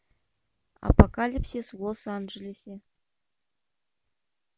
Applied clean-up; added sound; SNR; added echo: none; none; none; none.